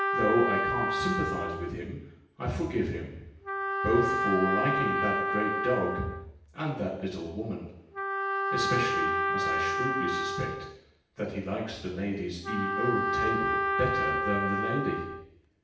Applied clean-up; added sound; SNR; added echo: none; Trumpet; -1 dB; reverberation time 0.9 s.